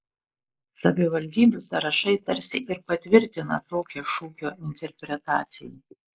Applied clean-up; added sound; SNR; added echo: neural mask model Resemble Enhance denoiser.